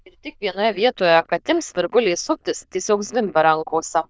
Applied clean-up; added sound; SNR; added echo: neural diffusion model UNIVERSE++.